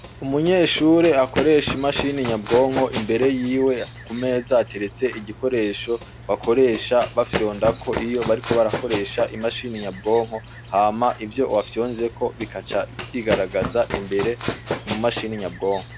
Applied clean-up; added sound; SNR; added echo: none; Run; 10 dB; none.